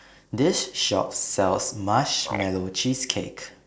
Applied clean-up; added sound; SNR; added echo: neural separator model SepFormer DNS4.